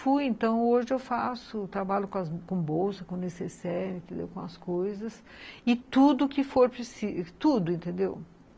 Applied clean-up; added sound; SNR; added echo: none; none; none; none.